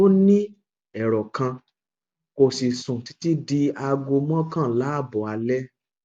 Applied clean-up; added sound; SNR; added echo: none; none; none; none.